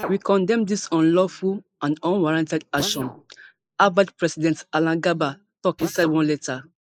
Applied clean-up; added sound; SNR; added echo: neural mask model Resemble Enhance denoiser.